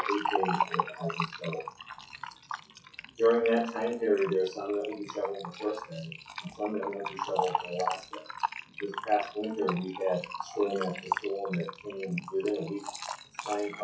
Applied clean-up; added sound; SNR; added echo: classical method WPE with log-MMSE.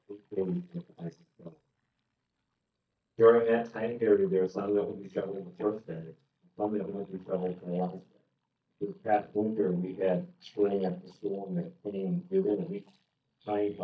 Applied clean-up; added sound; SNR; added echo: neural mask model DeepFilterNet 3.